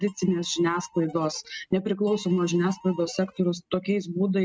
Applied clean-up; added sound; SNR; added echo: neural mask model RNNoise.